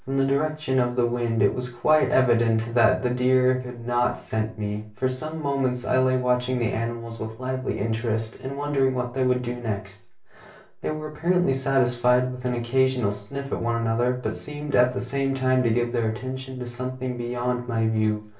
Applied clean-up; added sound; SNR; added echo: none; none; none; reverberation time 0.3 s.